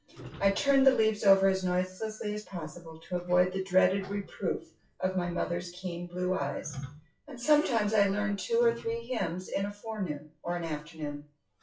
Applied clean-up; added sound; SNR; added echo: classical method WPE with log-MMSE.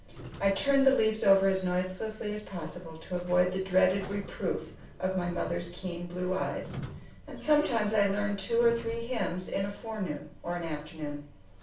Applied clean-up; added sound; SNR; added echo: none; Squeak / Sliding door; 18 dB; reverberation time 0.3 s.